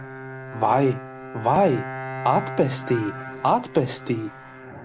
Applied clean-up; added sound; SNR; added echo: none; Bowed string instrument; 11 dB; none.